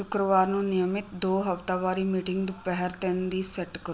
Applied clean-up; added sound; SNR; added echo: none; none; none; none.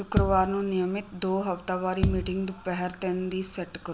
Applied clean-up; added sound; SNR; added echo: none; Bass drum; 4 dB; none.